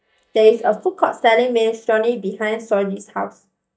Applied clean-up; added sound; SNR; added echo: neural mask model DeepFilterNet 3.